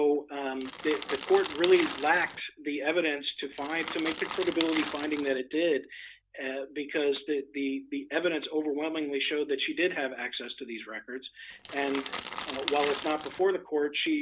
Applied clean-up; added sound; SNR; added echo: none; Crackle; 6 dB; none.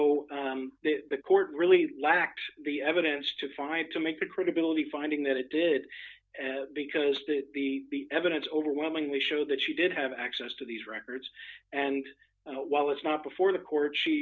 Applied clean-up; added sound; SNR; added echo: none; none; none; none.